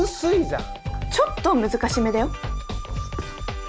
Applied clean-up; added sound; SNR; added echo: none; none; none; none.